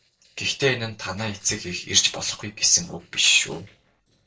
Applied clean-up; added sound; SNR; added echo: neural separator model SepFormer DNS4.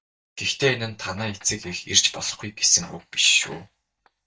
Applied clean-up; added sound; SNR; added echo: neural mask model DeepFilterNet 3.